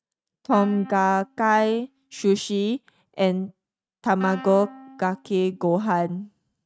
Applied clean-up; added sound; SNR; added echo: neural mask model RNNoise.